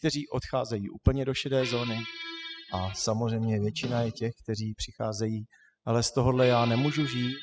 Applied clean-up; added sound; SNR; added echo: classical method spectral subtraction.